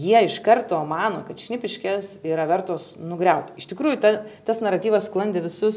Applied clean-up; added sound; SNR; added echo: none; none; none; none.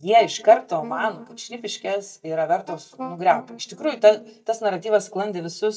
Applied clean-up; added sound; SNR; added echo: neural mask model DeepFilterNet 3.